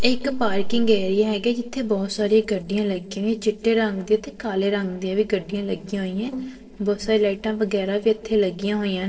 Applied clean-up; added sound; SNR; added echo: neural separator model SepFormer DNS4.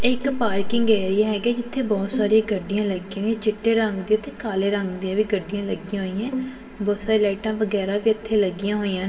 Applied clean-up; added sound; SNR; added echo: none; Bowed string instrument; 12 dB; reverberation time 2.1 s.